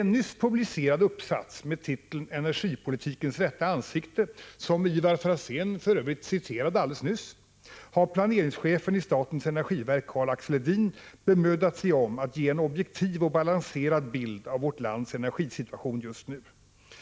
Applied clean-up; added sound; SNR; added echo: none; none; none; none.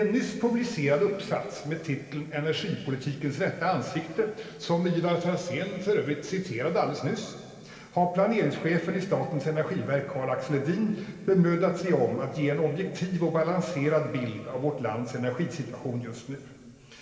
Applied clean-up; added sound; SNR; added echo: none; none; none; reverberation time 2.3 s.